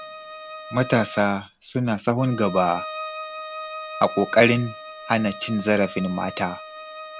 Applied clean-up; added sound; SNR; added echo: none; Bowed string instrument; 12 dB; none.